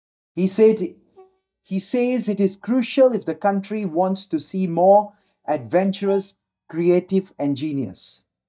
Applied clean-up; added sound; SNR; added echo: neural mask model DeepFilterNet 3.